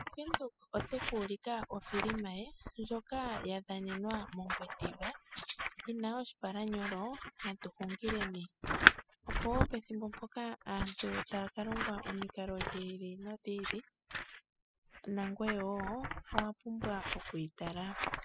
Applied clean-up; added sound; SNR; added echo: classical method spectral subtraction.